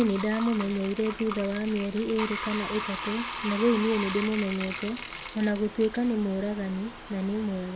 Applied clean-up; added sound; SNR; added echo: none; Bathtub (filling or washing); 9 dB; none.